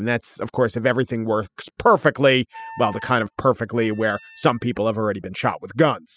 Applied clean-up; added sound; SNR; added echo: classical method spectral subtraction.